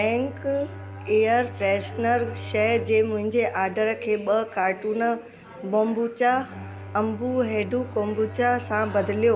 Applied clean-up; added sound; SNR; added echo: none; Bowed string instrument; 14 dB; none.